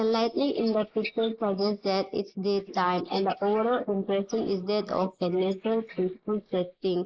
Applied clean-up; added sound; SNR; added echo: neural mask model Resemble Enhance denoiser.